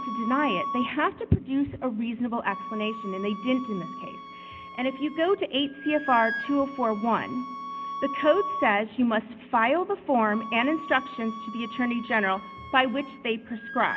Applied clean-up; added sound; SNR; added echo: none; Wind instrument, woodwind instrument; 10 dB; none.